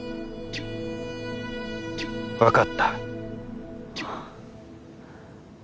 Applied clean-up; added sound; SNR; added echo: none; Guitar; 16 dB; none.